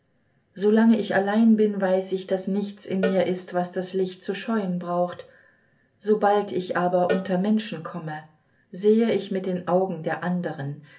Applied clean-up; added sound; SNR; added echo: none; Cowbell; 13 dB; reverberation time 0.3 s.